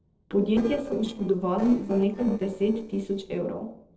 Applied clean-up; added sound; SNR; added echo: neural separator model SepFormer DNS4.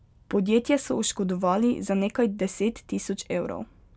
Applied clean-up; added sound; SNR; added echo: none; none; none; none.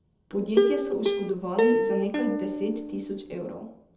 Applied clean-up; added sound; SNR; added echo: none; Plucked string instrument; -4 dB; reverberation time 0.8 s.